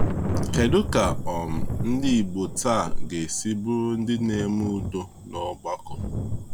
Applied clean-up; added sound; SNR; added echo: none; Thunder + Cricket / Frog; 1 dB; none.